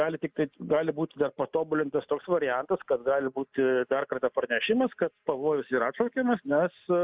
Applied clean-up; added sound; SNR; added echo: neural mask model Resemble Enhance denoiser.